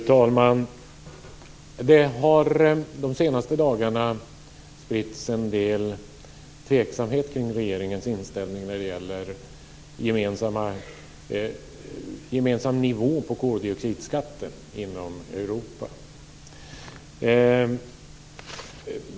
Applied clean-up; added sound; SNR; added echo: none; none; none; none.